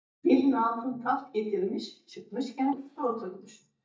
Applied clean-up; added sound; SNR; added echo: neural mask model DeepFilterNet 3.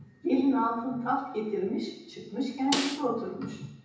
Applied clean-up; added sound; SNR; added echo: none; Snare drum; 6 dB; reverberation time 0.8 s.